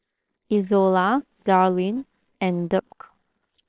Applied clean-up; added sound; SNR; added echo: neural separator model SepFormer WHAMR!.